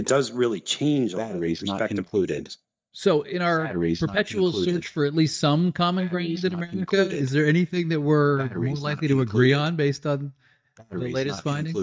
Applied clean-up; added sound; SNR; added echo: neural mask model DeepFilterNet 3.